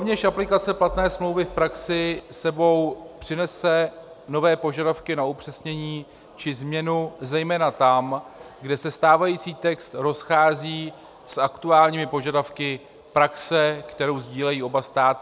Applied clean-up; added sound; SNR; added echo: none; none; none; none.